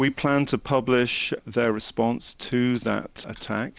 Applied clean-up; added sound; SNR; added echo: none; none; none; none.